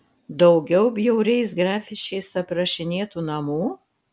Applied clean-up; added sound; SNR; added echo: none; none; none; none.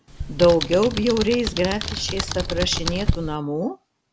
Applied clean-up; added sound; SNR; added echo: none; Computer keyboard; 5 dB; none.